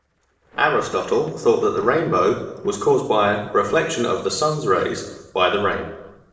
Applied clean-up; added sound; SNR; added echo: neural separator model SepFormer DNS4.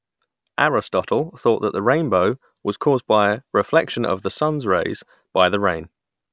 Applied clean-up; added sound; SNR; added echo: none; none; none; none.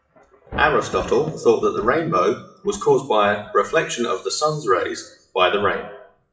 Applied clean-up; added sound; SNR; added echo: classical method WPE with log-MMSE.